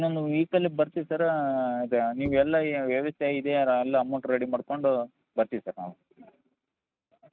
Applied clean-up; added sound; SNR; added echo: neural mask model RNNoise.